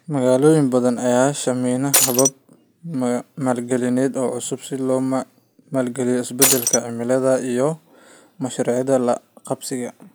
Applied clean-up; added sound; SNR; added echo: none; Shatter; -3 dB; none.